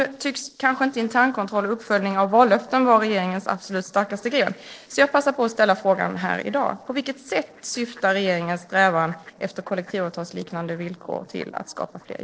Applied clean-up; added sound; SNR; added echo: neural separator model SepFormer DNS4.